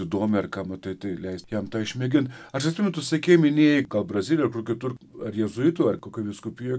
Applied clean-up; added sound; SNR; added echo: none; none; none; none.